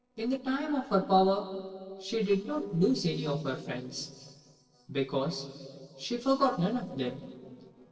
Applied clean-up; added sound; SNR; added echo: neural separator model SepFormer DNS4.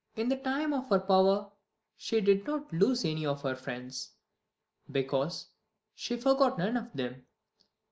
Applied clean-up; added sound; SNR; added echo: none; none; none; none.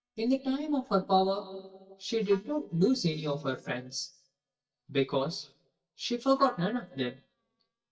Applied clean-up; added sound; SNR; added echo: neural mask model DeepFilterNet 3.